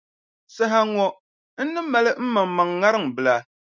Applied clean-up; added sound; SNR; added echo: none; none; none; none.